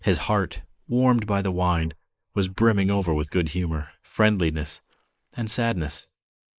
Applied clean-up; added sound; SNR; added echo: neural mask model Resemble Enhance denoiser.